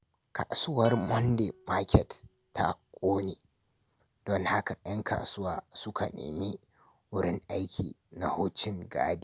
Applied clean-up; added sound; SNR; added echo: none; Plucked string instrument; 20 dB; none.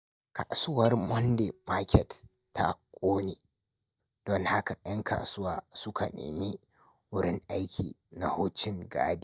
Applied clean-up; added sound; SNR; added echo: neural mask model DeepFilterNet 3.